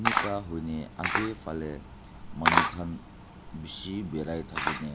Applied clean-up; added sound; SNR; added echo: none; Camera; -4 dB; none.